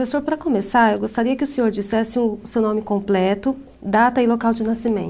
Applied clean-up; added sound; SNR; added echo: none; none; none; none.